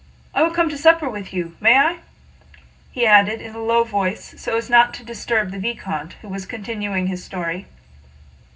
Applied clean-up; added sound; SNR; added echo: none; none; none; reverberation time 0.4 s.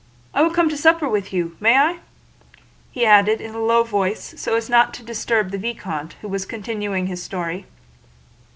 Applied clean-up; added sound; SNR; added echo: none; none; none; none.